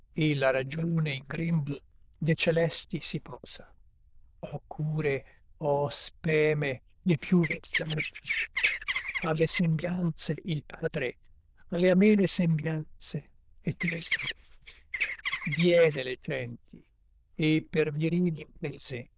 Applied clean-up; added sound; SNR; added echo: neural diffusion model UNIVERSE++.